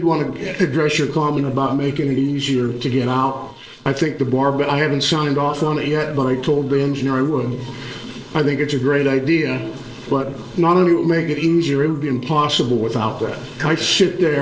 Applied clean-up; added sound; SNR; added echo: neural separator model SepFormer DNS4.